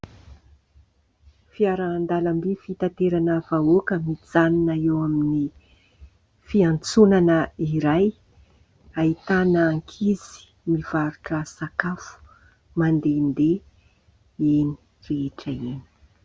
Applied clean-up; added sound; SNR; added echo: none; none; none; none.